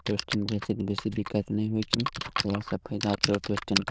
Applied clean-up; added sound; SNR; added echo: neural diffusion model UNIVERSE++.